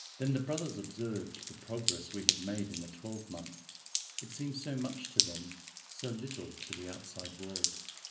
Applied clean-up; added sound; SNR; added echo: none; Drip; -1 dB; reverberation time 0.5 s.